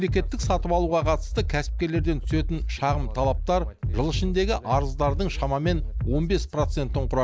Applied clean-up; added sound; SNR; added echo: none; Bass drum; 1 dB; none.